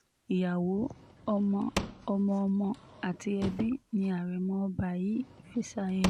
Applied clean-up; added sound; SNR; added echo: none; Drawer open or close / Wood; 12 dB; none.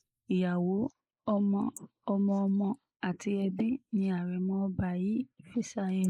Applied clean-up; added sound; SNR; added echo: neural mask model Resemble Enhance denoiser.